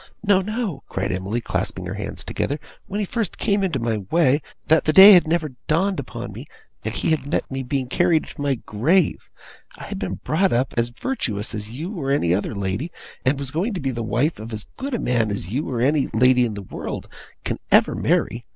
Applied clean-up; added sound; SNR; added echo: neural separator model SepFormer DNS4.